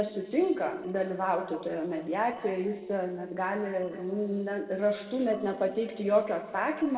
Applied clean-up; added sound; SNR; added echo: neural separator model SepFormer DNS4.